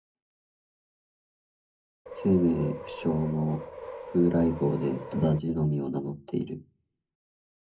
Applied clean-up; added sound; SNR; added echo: none; Subway, metro, underground; 11 dB; reverberation time 0.3 s.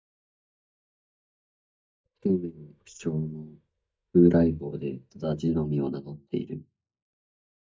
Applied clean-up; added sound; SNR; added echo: neural mask model DeepFilterNet 3.